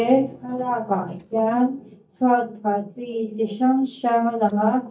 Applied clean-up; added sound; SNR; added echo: neural mask model DeepFilterNet 3.